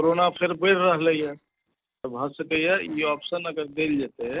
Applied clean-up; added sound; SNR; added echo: neural separator model SepFormer DNS4.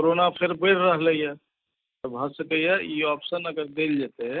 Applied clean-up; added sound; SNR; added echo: neural mask model Resemble Enhance denoiser.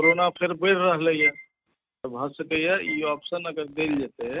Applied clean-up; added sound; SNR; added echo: neural mask model RNNoise.